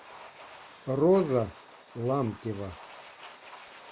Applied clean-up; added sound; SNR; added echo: none; Domestic sounds, home sounds; 18 dB; none.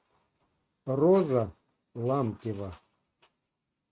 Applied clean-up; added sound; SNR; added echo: neural mask model RNNoise.